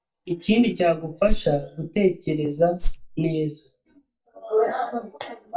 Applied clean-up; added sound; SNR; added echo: neural mask model DeepFilterNet 3.